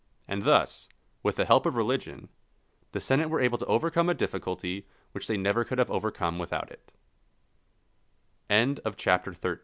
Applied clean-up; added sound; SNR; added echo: none; none; none; none.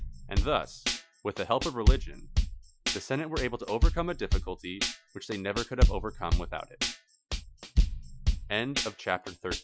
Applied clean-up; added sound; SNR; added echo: classical method Wiener filter.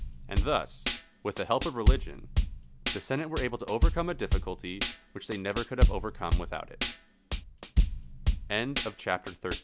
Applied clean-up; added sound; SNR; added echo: none; Tambourine / Drum / Drum kit; -5 dB; none.